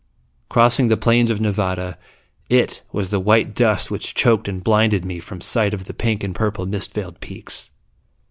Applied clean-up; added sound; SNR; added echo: none; none; none; none.